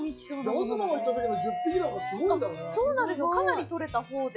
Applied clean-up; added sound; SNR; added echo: classical method log-MMSE.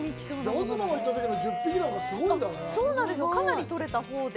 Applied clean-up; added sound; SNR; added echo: none; Wind instrument, woodwind instrument; 19 dB; none.